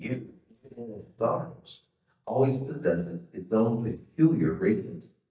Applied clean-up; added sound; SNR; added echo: neural mask model DeepFilterNet 3.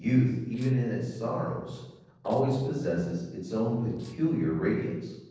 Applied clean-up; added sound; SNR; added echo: neural separator model SepFormer DNS4.